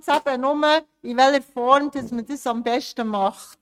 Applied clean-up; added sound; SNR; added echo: neural mask model RNNoise.